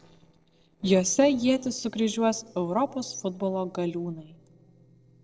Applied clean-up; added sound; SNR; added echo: neural separator model SepFormer DNS4.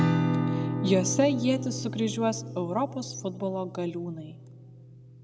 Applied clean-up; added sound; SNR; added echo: none; Acoustic guitar / Strum; 2 dB; reverberation time 1.1 s.